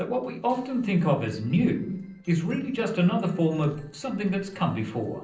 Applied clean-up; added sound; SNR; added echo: neural separator model SepFormer DNS4.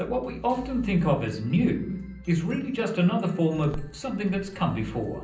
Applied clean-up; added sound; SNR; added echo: none; Crackle; 17 dB; reverberation time 0.6 s.